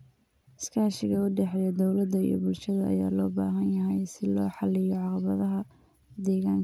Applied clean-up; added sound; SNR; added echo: none; none; none; none.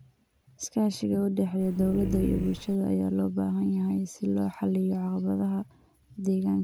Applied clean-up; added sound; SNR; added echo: none; Dog; 7 dB; none.